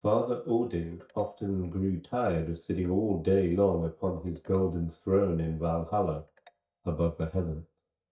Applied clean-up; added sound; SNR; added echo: neural mask model DeepFilterNet 3.